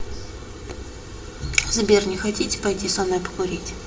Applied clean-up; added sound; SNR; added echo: none; none; none; reverberation time 0.9 s.